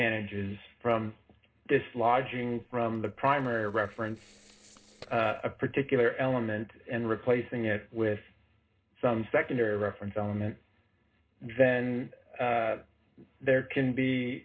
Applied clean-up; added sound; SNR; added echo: neural separator model SepFormer DNS4.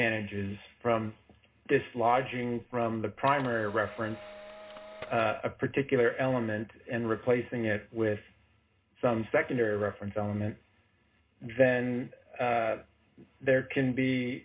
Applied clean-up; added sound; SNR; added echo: none; Camera; 14 dB; reverberation time 0.2 s.